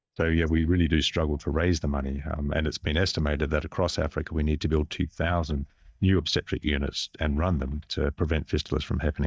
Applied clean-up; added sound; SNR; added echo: neural mask model DeepFilterNet 3.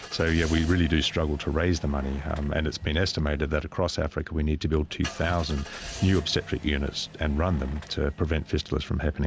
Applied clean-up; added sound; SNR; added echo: none; Engine starting / Car; 17 dB; none.